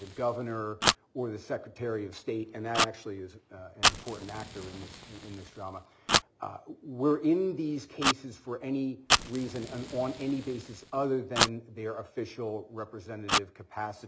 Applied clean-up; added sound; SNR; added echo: none; Fire; 0 dB; none.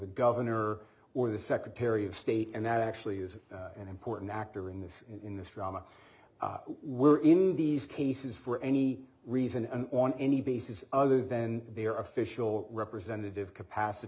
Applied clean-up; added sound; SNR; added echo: none; none; none; none.